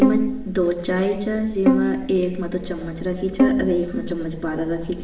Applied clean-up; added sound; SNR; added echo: none; Bowed string instrument; 1 dB; reverberation time 0.9 s.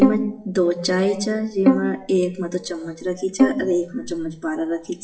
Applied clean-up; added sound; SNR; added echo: classical method WPE with log-MMSE.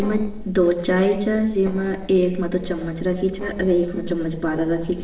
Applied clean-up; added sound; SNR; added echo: neural separator model SepFormer DNS4.